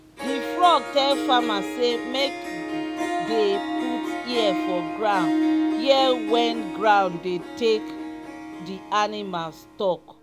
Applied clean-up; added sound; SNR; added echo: none; Harp; 3 dB; none.